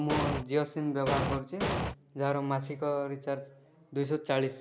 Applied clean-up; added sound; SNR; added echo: none; Explosion; -1 dB; none.